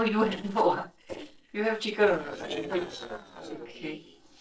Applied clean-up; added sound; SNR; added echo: neural separator model SepFormer DNS4.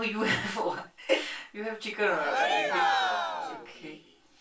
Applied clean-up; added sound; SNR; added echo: none; Cheering; -4 dB; reverberation time 0.2 s.